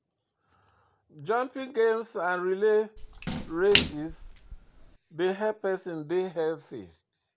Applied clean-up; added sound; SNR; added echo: none; Splash, splatter; 4 dB; none.